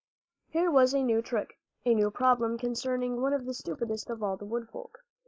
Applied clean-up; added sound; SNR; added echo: neural mask model Resemble Enhance denoiser.